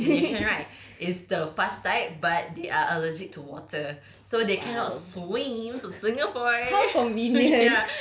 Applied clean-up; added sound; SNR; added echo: none; none; none; none.